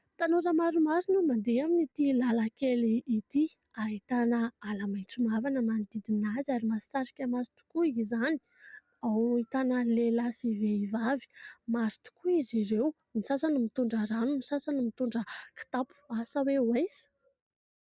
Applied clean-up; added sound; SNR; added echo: none; none; none; none.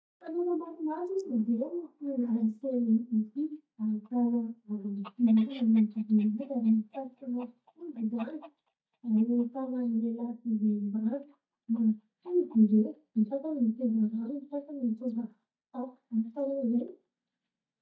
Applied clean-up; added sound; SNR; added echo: neural mask model DeepFilterNet 3.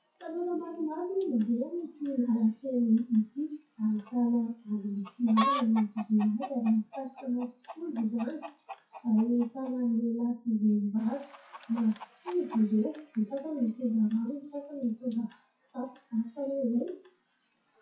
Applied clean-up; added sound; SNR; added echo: classical method WPE with log-MMSE.